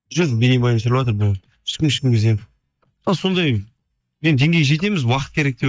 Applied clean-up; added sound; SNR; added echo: neural mask model DeepFilterNet 3.